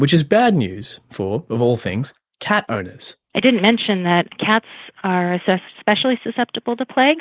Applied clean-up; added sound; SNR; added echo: neural mask model Resemble Enhance denoiser.